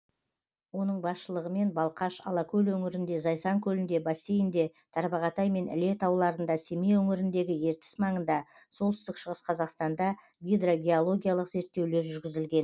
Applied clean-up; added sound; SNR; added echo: none; none; none; none.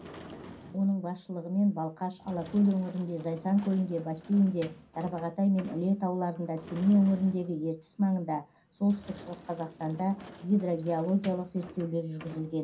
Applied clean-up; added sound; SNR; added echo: none; Sliding door / Slam; 19 dB; reverberation time 0.3 s.